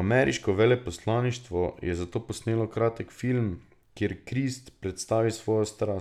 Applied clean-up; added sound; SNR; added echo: none; none; none; none.